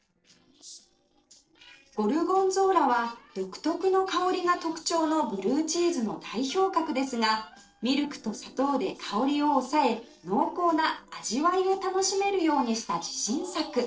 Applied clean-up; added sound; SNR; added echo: neural separator model SepFormer DNS4.